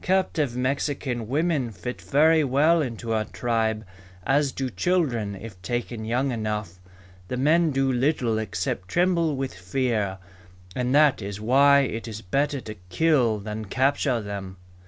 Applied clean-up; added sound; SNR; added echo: none; none; none; none.